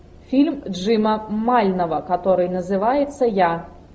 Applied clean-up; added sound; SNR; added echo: none; none; none; none.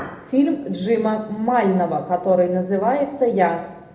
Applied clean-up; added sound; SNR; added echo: none; none; none; reverberation time 0.7 s.